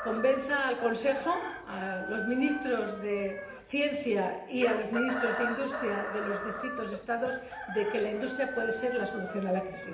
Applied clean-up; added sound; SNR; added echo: none; Chicken, rooster; 8 dB; reverberation time 0.8 s.